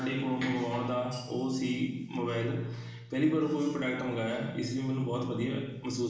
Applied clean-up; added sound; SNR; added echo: none; none; none; reverberation time 1.0 s.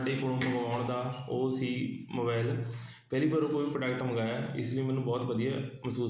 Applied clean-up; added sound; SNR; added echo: none; none; none; none.